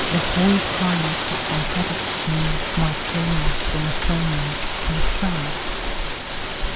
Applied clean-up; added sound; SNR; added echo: none; Rain; -2 dB; none.